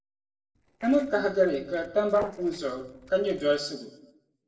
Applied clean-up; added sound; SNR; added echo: neural separator model SepFormer DNS4.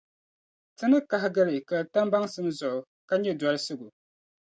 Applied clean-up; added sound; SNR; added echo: none; none; none; none.